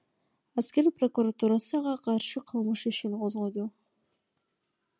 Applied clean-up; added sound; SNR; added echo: none; none; none; none.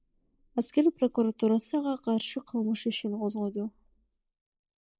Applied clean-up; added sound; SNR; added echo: neural mask model Resemble Enhance denoiser.